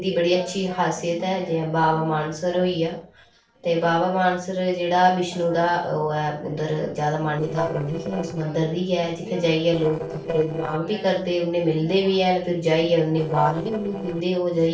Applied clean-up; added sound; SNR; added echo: neural separator model SepFormer DNS4.